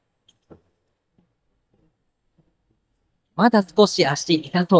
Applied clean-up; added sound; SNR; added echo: neural mask model DeepFilterNet 3.